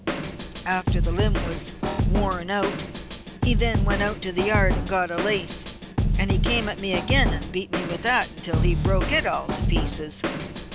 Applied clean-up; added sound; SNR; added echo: none; Drum kit; -2 dB; none.